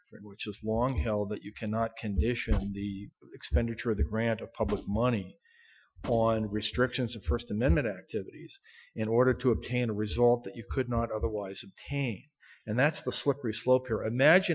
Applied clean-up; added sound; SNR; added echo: classical method Wiener filter.